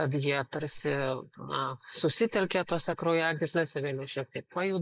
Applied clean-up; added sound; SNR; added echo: neural mask model Resemble Enhance denoiser.